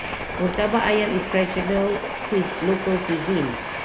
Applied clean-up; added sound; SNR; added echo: none; Train; 5 dB; none.